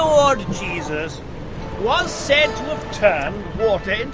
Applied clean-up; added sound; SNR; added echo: none; none; none; none.